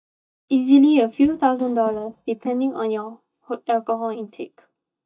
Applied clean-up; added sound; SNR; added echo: neural mask model DeepFilterNet 3.